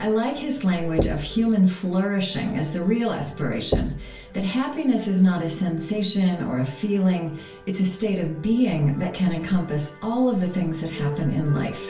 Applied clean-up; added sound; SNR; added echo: none; Knock / Wood; 10 dB; reverberation time 0.4 s.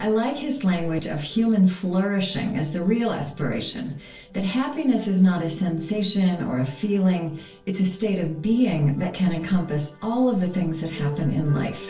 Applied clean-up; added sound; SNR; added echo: neural separator model SepFormer DNS4.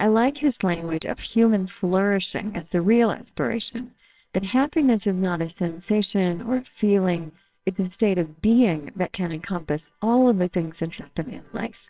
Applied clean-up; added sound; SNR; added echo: neural separator model SepFormer WHAMR!.